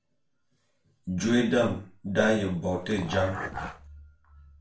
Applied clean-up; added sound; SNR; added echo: none; Dog; 8 dB; reverberation time 0.4 s.